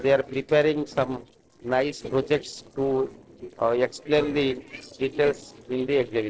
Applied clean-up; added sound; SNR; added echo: neural separator model SepFormer DNS4.